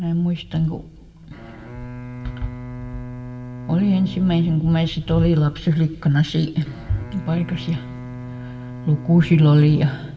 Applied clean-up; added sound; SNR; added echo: none; Bowed string instrument; 14 dB; reverberation time 1.2 s.